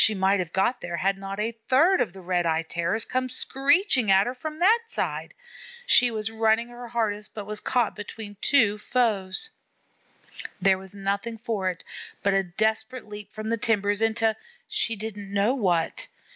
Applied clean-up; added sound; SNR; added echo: none; none; none; none.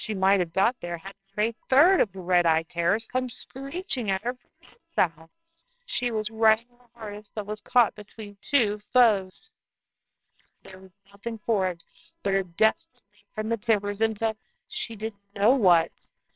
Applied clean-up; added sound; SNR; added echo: neural separator model SepFormer WHAMR!.